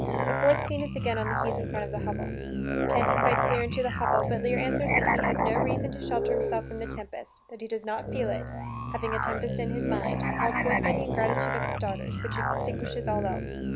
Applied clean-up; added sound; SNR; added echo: none; Musical instrument; -3 dB; none.